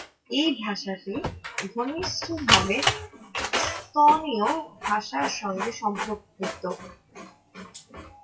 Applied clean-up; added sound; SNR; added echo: classical method WPE with log-MMSE.